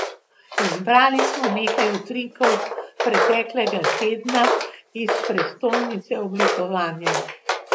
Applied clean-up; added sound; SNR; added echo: none; Walk, footsteps; 1 dB; none.